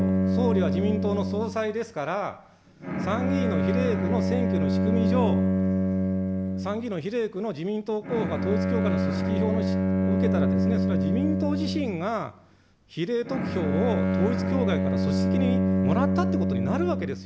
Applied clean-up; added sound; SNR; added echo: none; Bowed string instrument; -5 dB; none.